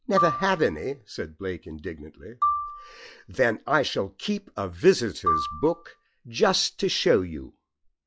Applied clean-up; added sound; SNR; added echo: classical method log-MMSE.